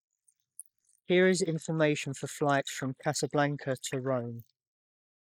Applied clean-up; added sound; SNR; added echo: neural mask model Resemble Enhance denoiser.